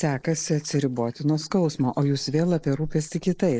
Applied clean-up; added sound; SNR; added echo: neural mask model Resemble Enhance denoiser.